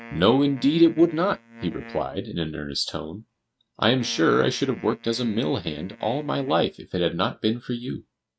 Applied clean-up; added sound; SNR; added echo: neural mask model RNNoise.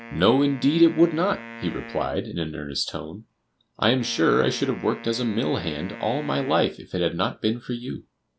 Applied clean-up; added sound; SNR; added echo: none; Wind instrument, woodwind instrument; 17 dB; none.